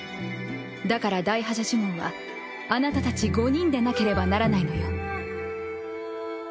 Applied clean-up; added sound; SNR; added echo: none; none; none; none.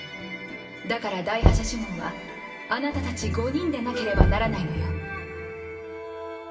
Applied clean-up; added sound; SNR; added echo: none; Knock; -2 dB; reverberation time 2.7 s.